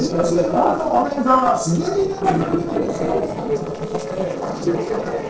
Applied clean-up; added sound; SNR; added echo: neural separator model SepFormer DNS4.